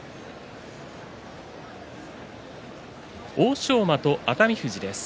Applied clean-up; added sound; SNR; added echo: none; none; none; none.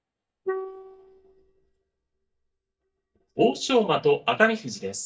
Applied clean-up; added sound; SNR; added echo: neural mask model DeepFilterNet 3.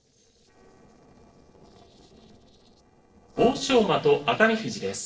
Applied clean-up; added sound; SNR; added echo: neural separator model SepFormer DNS4.